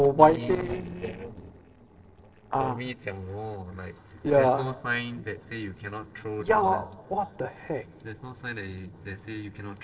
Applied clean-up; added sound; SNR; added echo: neural separator model SepFormer DNS4.